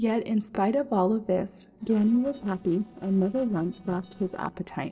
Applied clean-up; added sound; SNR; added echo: neural separator model SepFormer DNS4.